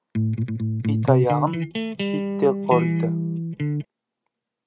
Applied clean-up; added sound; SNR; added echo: none; Electric guitar; -3 dB; none.